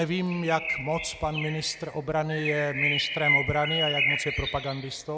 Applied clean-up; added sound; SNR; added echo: none; Bird; 1 dB; none.